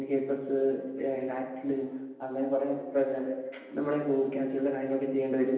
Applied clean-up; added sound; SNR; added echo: none; none; none; reverberation time 1.0 s.